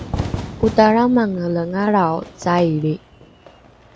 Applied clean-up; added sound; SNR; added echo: none; Fire / Fireworks; 12 dB; none.